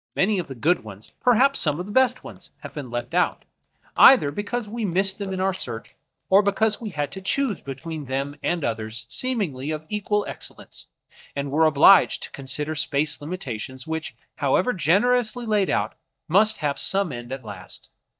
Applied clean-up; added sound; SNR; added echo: neural mask model DeepFilterNet 3.